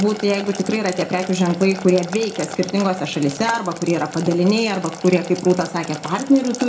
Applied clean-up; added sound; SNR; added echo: none; Boiling; 14 dB; reverberation time 0.4 s.